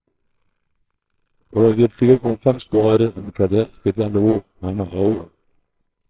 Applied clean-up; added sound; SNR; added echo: neural separator model SepFormer WHAMR!.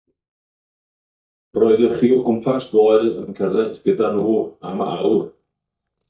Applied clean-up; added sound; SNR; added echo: neural mask model DeepFilterNet 3.